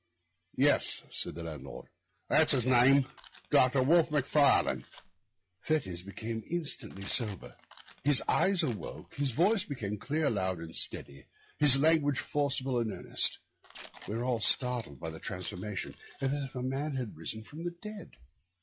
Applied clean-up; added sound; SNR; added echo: classical method log-MMSE.